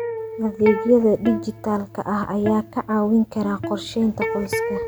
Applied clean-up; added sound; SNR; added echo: none; Electric guitar; 8 dB; none.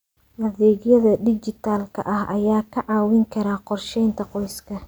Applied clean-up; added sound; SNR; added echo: none; none; none; none.